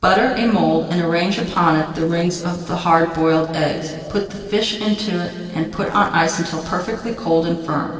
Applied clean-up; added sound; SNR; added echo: neural separator model SepFormer DNS4.